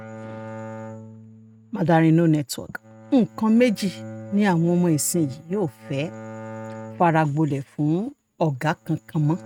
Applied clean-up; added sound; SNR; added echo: neural mask model RNNoise.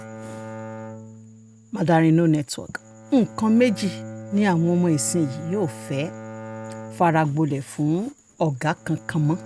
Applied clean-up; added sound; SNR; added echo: none; Bowed string instrument; 15 dB; none.